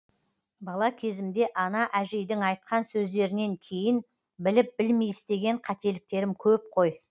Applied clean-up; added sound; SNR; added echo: none; none; none; none.